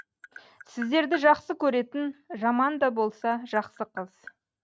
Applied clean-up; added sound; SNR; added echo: neural mask model RNNoise.